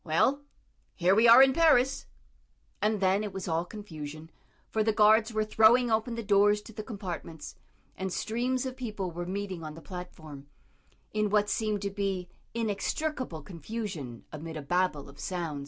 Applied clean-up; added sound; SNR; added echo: none; none; none; none.